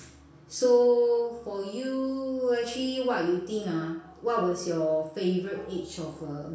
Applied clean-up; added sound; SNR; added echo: none; none; none; reverberation time 0.6 s.